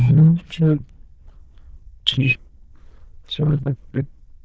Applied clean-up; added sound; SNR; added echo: neural diffusion model UNIVERSE++.